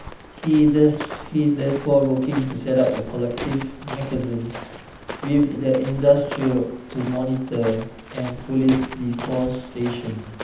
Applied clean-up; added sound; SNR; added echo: none; Walk, footsteps; 13 dB; reverberation time 0.8 s.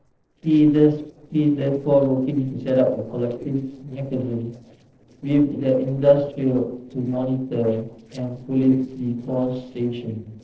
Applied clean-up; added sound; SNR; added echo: neural separator model SepFormer DNS4.